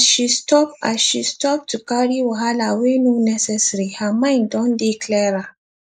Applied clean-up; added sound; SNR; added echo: neural mask model Resemble Enhance denoiser.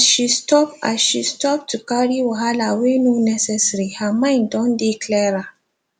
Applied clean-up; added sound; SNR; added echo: none; none; none; none.